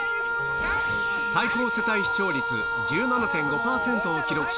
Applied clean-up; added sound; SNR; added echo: none; Wind instrument, woodwind instrument; -2 dB; none.